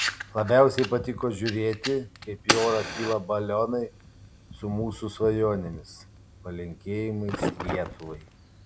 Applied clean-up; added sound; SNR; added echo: none; Fire; 7 dB; none.